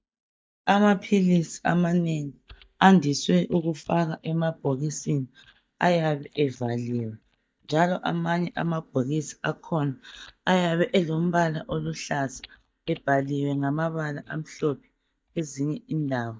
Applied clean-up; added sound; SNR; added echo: neural mask model DeepFilterNet 3.